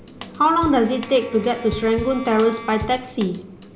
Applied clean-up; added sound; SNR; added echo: none; Bowed string instrument + Drum / Drum kit; 15 dB; none.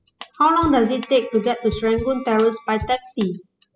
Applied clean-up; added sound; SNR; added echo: classical method spectral subtraction.